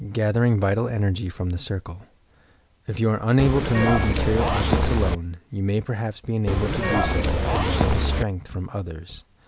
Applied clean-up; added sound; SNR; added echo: none; Zipper (clothing) / Telephone; -3 dB; none.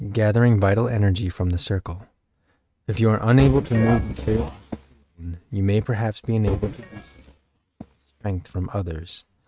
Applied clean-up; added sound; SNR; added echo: neural mask model RNNoise.